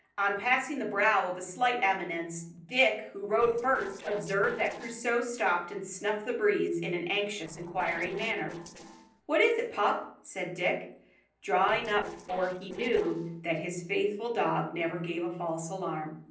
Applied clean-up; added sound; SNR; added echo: neural separator model SepFormer DNS4.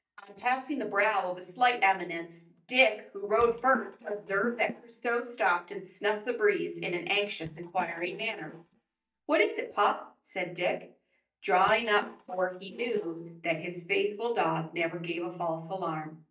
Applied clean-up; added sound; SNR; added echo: neural mask model DeepFilterNet 3.